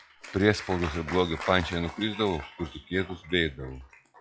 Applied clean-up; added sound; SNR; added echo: classical method log-MMSE.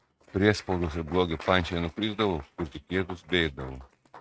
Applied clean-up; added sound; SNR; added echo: neural mask model RNNoise.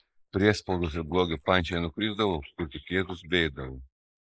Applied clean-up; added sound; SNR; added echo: neural mask model Resemble Enhance denoiser.